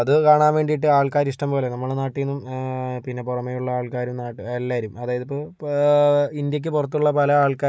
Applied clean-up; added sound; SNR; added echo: none; none; none; none.